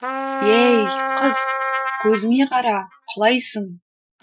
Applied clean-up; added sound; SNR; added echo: classical method Wiener filter.